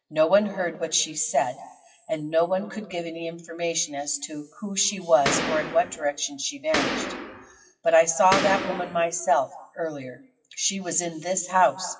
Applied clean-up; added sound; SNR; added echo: classical method WPE with log-MMSE.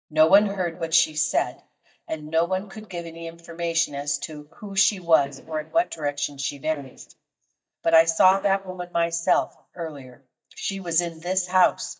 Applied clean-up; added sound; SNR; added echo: neural mask model DeepFilterNet 3.